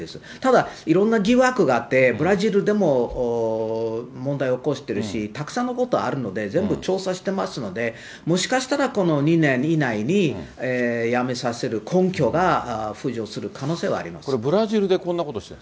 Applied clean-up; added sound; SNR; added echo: none; none; none; none.